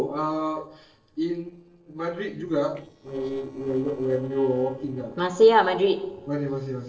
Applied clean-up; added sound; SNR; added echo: neural separator model SepFormer DNS4.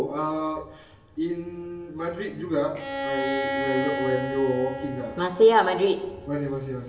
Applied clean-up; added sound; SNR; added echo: none; Bowed string instrument; 8 dB; reverberation time 1.6 s.